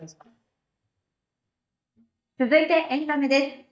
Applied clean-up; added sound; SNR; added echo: neural mask model DeepFilterNet 3.